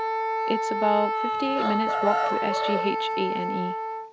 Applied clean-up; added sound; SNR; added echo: none; Wind instrument, woodwind instrument + Chicken, rooster; -2 dB; none.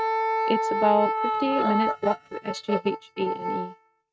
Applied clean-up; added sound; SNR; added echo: neural mask model RNNoise.